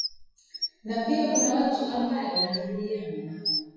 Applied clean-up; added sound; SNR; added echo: classical method WPE with log-MMSE.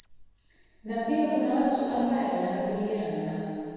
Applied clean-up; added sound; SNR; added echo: none; Bird; 8 dB; reverberation time 2.1 s.